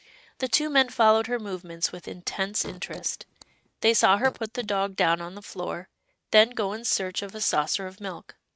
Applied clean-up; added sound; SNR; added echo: neural mask model RNNoise.